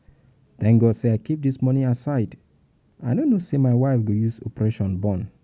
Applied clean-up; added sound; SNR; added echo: none; none; none; none.